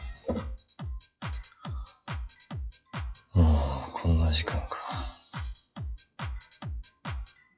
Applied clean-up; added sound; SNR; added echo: classical method log-MMSE.